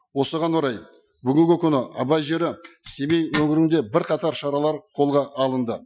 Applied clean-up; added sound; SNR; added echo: classical method Wiener filter.